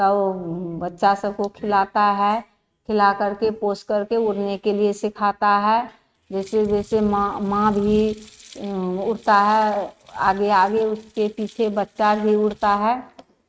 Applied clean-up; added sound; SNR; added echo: neural mask model RNNoise.